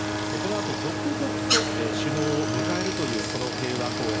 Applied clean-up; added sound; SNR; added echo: none; Bowed string instrument + Stream; -3 dB; none.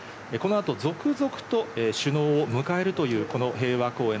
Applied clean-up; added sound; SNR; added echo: none; none; none; none.